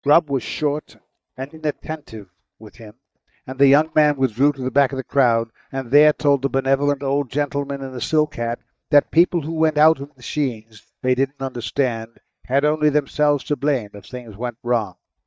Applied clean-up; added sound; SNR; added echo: neural mask model DeepFilterNet 3.